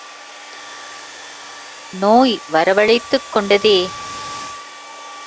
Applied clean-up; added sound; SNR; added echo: none; Domestic sounds, home sounds; 14 dB; none.